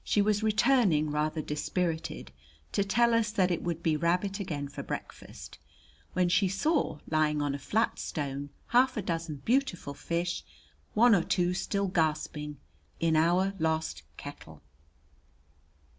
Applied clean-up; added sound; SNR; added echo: none; none; none; none.